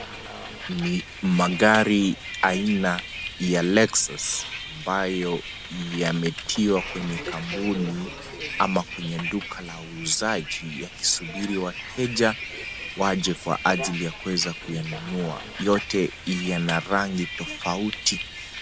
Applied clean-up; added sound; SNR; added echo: none; Bus; 10 dB; none.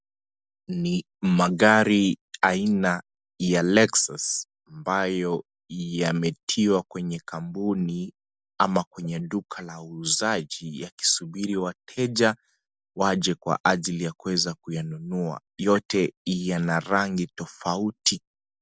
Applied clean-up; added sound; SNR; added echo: none; none; none; none.